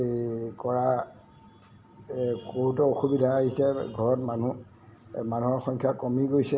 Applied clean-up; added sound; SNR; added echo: none; none; none; none.